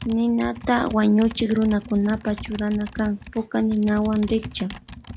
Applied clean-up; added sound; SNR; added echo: none; Computer keyboard; 15 dB; none.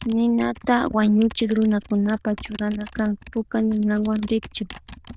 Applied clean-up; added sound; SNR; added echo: neural diffusion model UNIVERSE++.